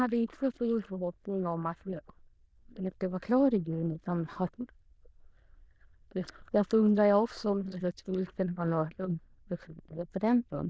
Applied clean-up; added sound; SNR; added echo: neural diffusion model UNIVERSE++.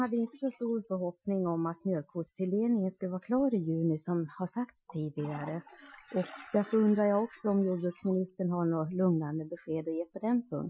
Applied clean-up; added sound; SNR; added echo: classical method Wiener filter.